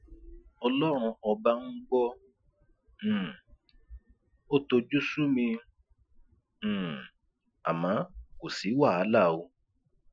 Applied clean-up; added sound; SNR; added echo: classical method Wiener filter.